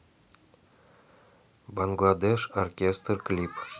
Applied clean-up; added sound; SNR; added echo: none; none; none; none.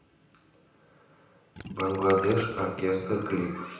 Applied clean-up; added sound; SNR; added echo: none; Gurgling; 12 dB; reverberation time 0.9 s.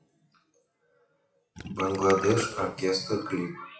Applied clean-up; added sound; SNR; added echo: classical method WPE with log-MMSE.